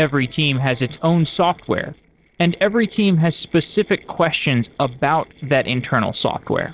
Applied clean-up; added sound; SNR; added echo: neural separator model SepFormer DNS4.